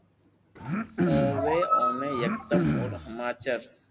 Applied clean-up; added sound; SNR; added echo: none; Animal + Cough; -4 dB; none.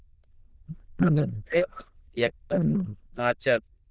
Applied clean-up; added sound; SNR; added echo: neural diffusion model UNIVERSE++.